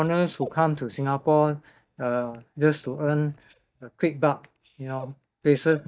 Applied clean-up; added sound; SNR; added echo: neural mask model DeepFilterNet 3.